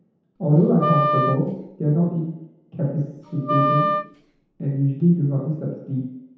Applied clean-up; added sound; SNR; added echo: none; Wind instrument, woodwind instrument; 2 dB; reverberation time 0.9 s.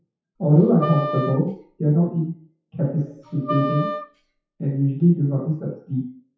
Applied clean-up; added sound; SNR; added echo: classical method WPE with log-MMSE.